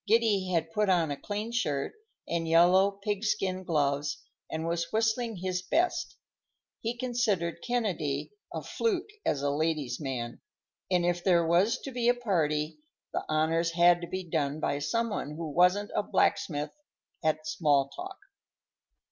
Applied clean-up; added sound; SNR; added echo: none; none; none; none.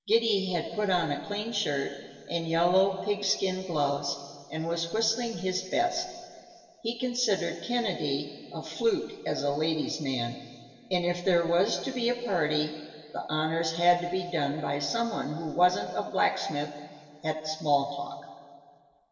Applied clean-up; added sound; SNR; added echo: none; none; none; reverberation time 2.3 s.